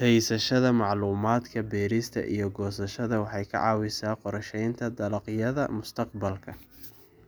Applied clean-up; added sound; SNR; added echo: none; none; none; none.